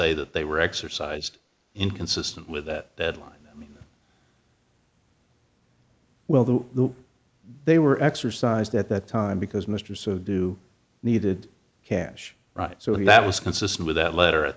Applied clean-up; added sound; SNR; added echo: neural mask model Resemble Enhance denoiser.